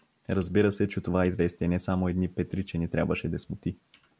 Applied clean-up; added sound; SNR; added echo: none; none; none; none.